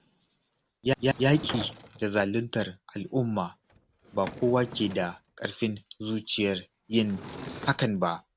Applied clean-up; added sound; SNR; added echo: none; Sliding door / Wood; 16 dB; none.